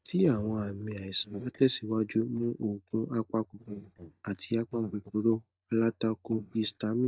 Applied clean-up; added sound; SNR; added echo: neural mask model DeepFilterNet 3.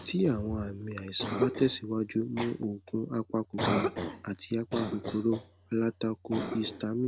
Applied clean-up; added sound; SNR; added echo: none; Cough; 6 dB; none.